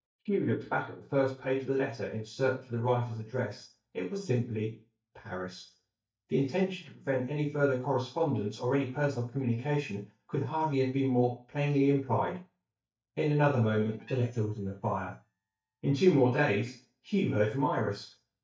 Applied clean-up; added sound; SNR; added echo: neural mask model DeepFilterNet 3.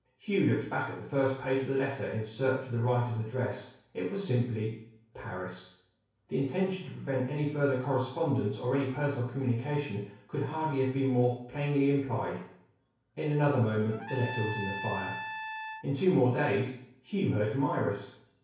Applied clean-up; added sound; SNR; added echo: none; Trumpet; 8 dB; reverberation time 0.6 s.